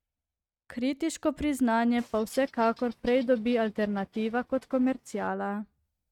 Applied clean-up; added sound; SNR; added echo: neural mask model RNNoise.